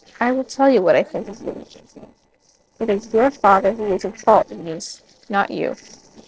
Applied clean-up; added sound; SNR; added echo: neural separator model SepFormer DNS4.